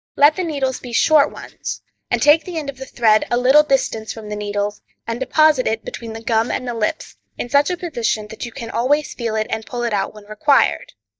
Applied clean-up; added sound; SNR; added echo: neural mask model DeepFilterNet 3.